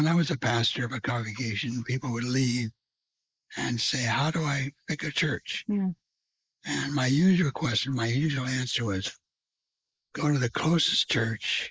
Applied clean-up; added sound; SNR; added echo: neural mask model Resemble Enhance denoiser.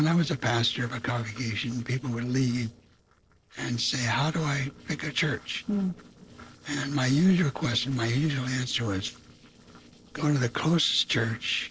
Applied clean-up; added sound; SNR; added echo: neural separator model SepFormer DNS4.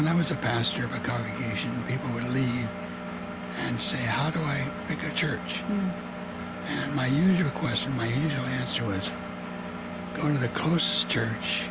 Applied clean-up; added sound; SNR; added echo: none; Engine; 6 dB; none.